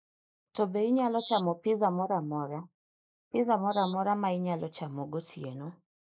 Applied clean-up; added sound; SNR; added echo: neural mask model Resemble Enhance denoiser.